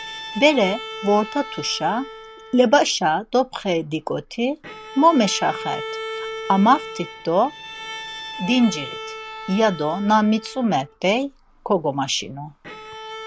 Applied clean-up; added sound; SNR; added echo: none; Bowed string instrument; 13 dB; none.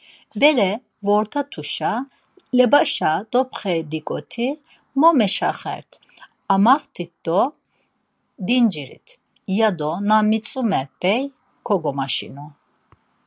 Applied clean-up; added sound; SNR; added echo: none; none; none; none.